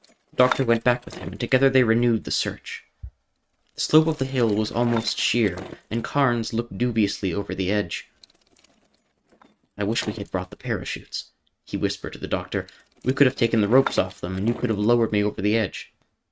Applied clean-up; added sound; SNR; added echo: neural mask model RNNoise.